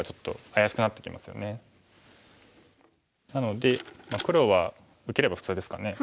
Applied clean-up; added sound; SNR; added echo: none; none; none; none.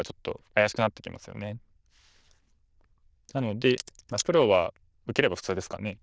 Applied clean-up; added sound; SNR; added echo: neural diffusion model UNIVERSE++.